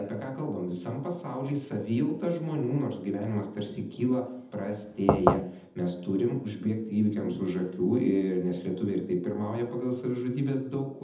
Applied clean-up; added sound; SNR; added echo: none; Knock / Wood; -4 dB; reverberation time 0.8 s.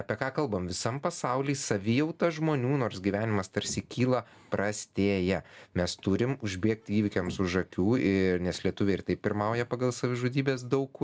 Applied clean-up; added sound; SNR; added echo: none; none; none; none.